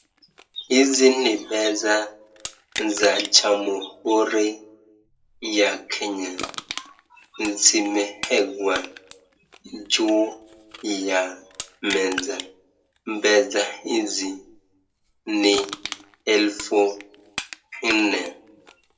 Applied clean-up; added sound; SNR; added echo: none; Crushing; 15 dB; reverberation time 0.2 s.